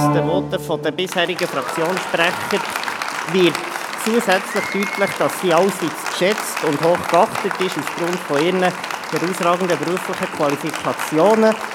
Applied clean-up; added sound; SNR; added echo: none; Applause; 5 dB; none.